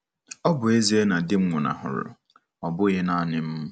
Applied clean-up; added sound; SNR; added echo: none; none; none; none.